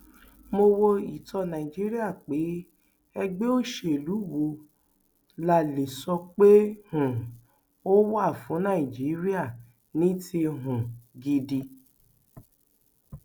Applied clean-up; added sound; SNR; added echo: none; none; none; none.